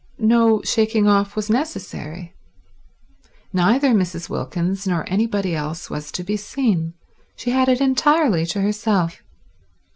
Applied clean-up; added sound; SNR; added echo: none; none; none; none.